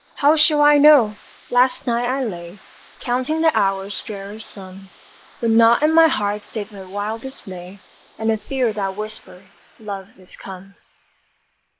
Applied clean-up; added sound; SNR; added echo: neural mask model Resemble Enhance denoiser.